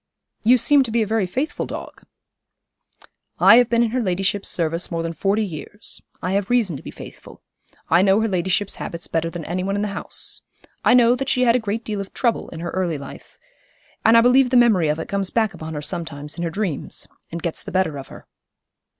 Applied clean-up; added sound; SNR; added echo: none; none; none; none.